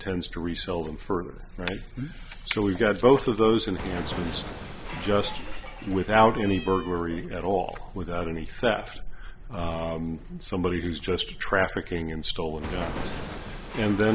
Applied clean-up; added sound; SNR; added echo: none; Cat; 15 dB; none.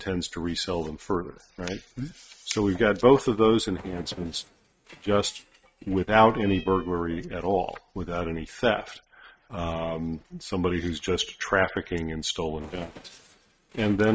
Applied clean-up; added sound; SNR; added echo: neural mask model RNNoise.